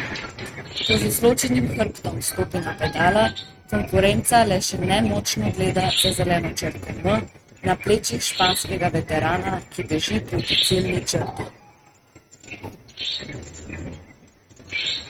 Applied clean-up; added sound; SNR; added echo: neural mask model RNNoise.